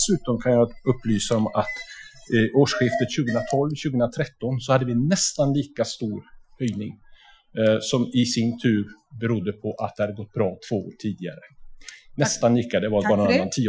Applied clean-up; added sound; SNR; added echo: classical method Wiener filter.